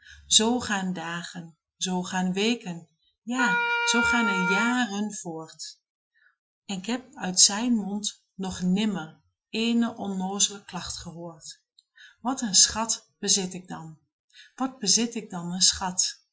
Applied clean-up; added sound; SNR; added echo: classical method Wiener filter.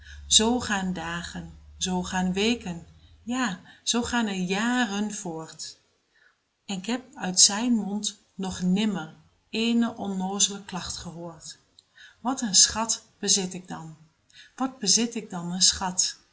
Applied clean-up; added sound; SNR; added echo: none; none; none; none.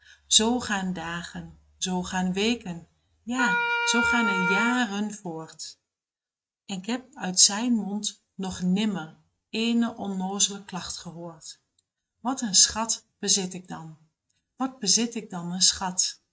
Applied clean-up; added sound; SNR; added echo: neural mask model RNNoise.